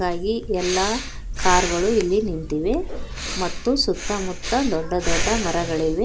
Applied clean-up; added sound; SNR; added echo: none; Breathing; 3 dB; none.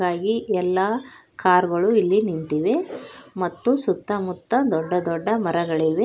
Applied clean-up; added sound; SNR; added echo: none; none; none; none.